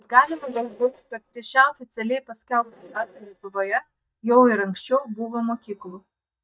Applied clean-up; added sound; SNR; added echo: neural mask model DeepFilterNet 3.